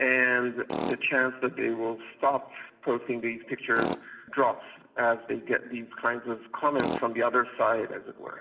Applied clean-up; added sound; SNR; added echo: none; Tools; 12 dB; reverberation time 2.3 s.